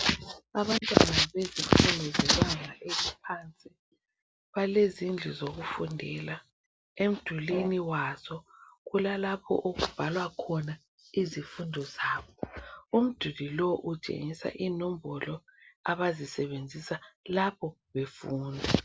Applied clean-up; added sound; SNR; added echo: none; none; none; none.